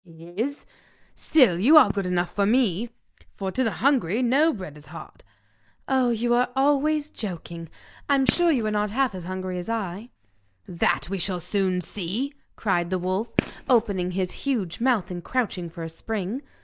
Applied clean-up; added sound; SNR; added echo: neural mask model DeepFilterNet 3.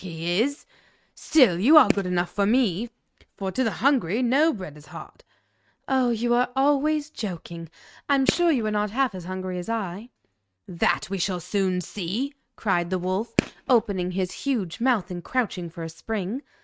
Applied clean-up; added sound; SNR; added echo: neural mask model RNNoise.